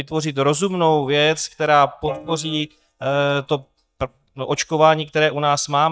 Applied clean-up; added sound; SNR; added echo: neural mask model DeepFilterNet 3.